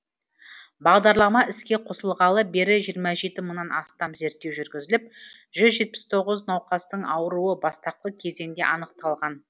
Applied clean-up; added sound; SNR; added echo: none; none; none; none.